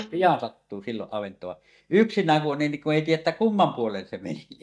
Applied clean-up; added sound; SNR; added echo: neural mask model DeepFilterNet 3.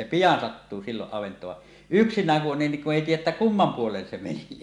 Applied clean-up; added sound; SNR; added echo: none; none; none; none.